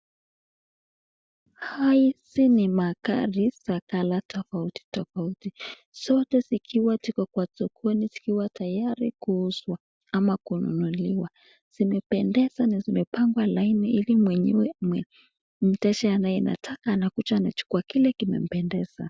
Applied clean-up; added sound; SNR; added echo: none; none; none; none.